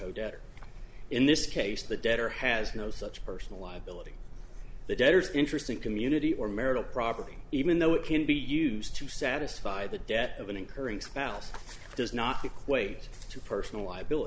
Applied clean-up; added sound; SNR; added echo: none; none; none; none.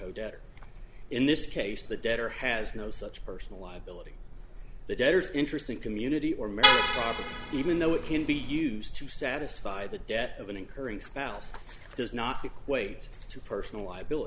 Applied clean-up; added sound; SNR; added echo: none; Vehicle horn, car horn, honking; -4 dB; none.